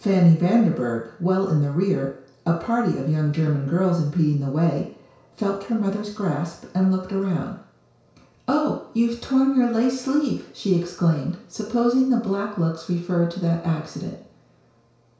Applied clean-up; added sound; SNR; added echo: none; none; none; reverberation time 0.6 s.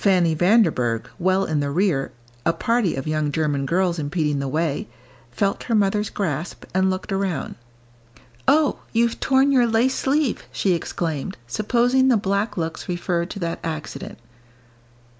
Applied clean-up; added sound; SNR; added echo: none; none; none; none.